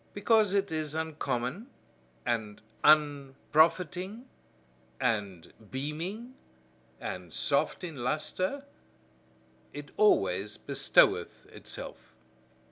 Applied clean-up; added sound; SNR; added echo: none; none; none; none.